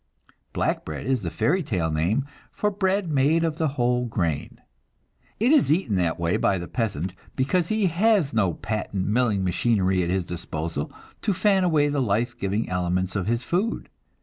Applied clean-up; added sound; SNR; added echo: none; none; none; none.